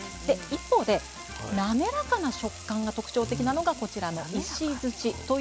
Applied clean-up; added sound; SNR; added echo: none; Frying (food); 17 dB; none.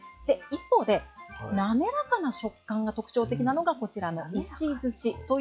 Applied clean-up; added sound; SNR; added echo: classical method log-MMSE.